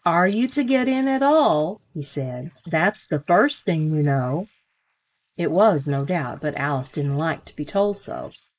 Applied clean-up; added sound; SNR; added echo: neural mask model Resemble Enhance denoiser.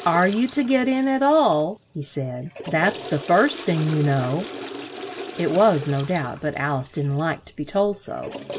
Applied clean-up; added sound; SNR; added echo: none; Toilet flush / Water; 15 dB; none.